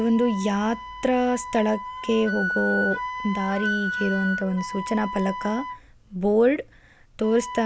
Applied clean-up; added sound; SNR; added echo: none; Wind instrument, woodwind instrument; 7 dB; none.